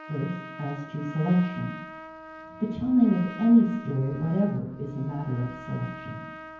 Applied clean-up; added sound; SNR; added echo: none; Trumpet; 15 dB; reverberation time 0.9 s.